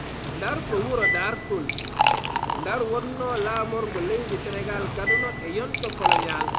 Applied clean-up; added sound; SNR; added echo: none; Liquid; -2 dB; none.